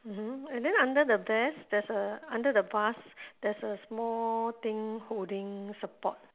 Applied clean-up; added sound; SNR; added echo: none; none; none; none.